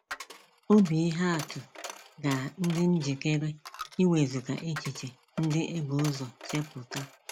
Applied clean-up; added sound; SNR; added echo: none; Coin (dropping); 16 dB; none.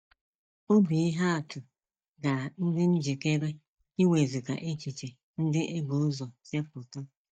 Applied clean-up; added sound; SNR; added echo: neural mask model DeepFilterNet 3.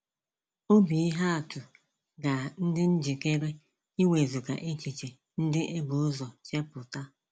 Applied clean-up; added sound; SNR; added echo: none; none; none; none.